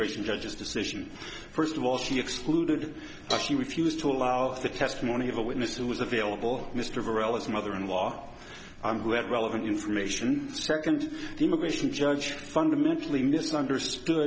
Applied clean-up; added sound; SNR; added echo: none; Cowbell; 13 dB; none.